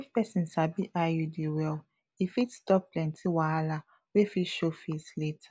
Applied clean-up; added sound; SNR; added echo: none; none; none; none.